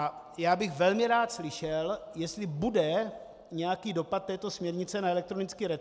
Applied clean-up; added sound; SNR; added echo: none; none; none; none.